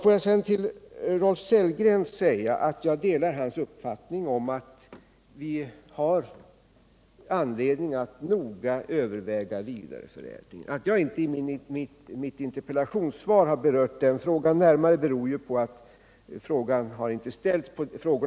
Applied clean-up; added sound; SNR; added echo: none; none; none; none.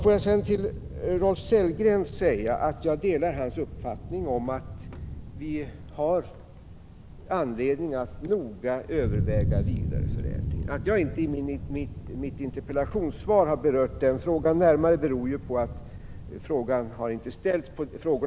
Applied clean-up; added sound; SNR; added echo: none; Thunder; 7 dB; none.